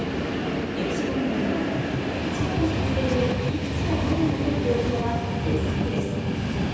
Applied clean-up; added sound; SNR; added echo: none; Train; -3 dB; reverberation time 1.1 s.